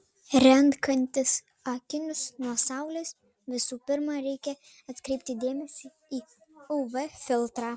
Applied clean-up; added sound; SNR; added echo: none; none; none; none.